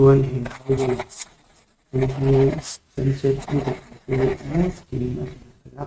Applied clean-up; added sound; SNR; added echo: neural mask model RNNoise.